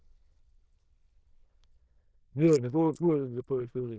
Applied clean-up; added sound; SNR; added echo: neural diffusion model UNIVERSE++.